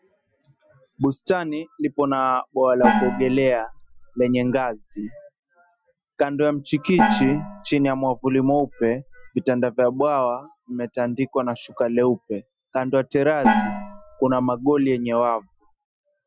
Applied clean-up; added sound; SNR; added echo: classical method Wiener filter.